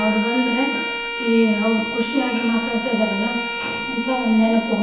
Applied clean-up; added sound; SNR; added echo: none; Bowed string instrument; 6 dB; reverberation time 0.9 s.